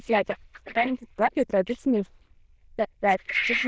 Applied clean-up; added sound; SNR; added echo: neural diffusion model UNIVERSE++.